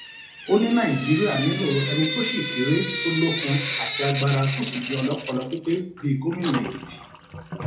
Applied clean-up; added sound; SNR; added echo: none; Drip / Sink (filling or washing); 7 dB; reverberation time 0.4 s.